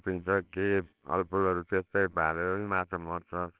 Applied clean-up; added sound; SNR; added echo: neural separator model SepFormer WHAMR!.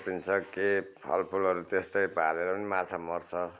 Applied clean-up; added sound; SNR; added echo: none; none; none; none.